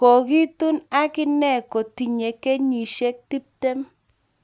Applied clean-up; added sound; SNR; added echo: none; none; none; none.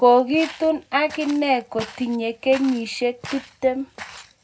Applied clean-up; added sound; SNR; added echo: none; Walk, footsteps; 18 dB; reverberation time 0.3 s.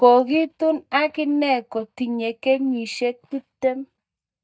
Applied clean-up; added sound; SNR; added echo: neural mask model DeepFilterNet 3.